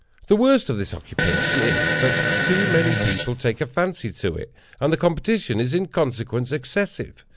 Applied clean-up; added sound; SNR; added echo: none; Fart; -1 dB; none.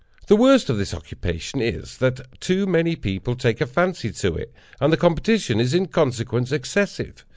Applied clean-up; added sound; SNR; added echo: none; none; none; none.